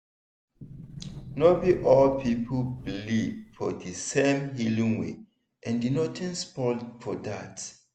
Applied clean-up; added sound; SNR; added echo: none; Sliding door; 14 dB; none.